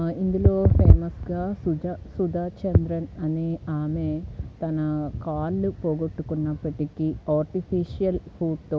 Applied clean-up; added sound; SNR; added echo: none; none; none; none.